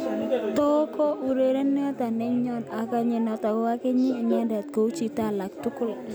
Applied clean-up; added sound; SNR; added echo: none; none; none; none.